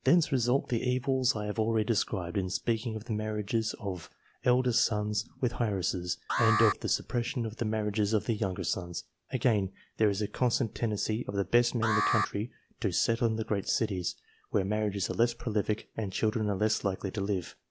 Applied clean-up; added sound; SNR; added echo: none; Alarm; 4 dB; none.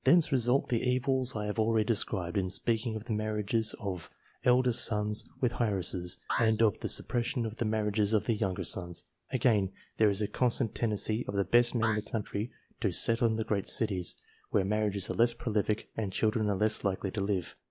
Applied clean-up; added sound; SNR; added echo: neural mask model Resemble Enhance denoiser.